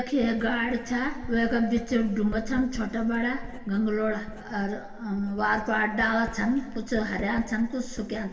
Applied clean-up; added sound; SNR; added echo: none; Writing; 11 dB; reverberation time 1.9 s.